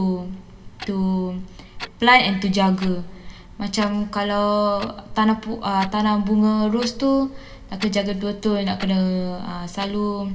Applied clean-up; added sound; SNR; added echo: none; Clock; 15 dB; reverberation time 1.4 s.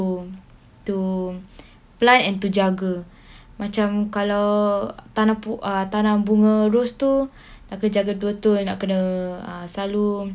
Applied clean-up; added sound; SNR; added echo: none; none; none; none.